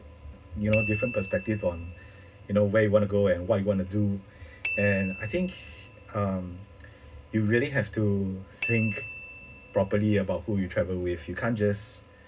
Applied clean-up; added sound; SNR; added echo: none; Bicycle bell; 11 dB; reverberation time 0.2 s.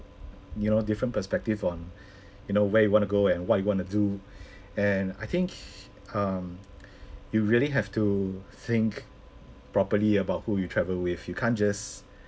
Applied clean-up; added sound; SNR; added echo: none; none; none; none.